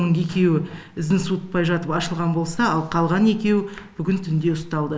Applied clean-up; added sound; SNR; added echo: none; none; none; none.